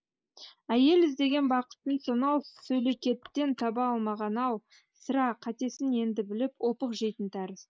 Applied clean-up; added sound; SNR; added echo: neural mask model Resemble Enhance denoiser.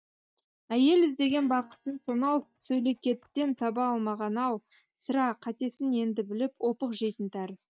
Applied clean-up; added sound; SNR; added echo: neural mask model DeepFilterNet 3.